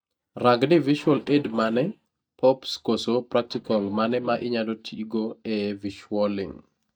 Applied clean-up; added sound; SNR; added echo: neural mask model DeepFilterNet 3.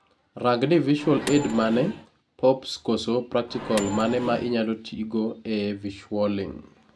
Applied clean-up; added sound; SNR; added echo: none; Microwave oven; 10 dB; none.